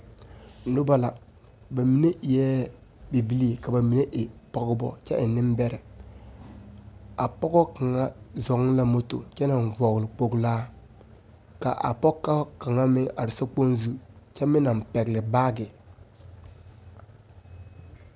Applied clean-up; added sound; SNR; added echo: none; none; none; none.